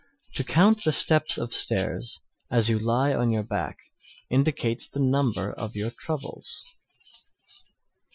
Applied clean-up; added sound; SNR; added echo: classical method Wiener filter.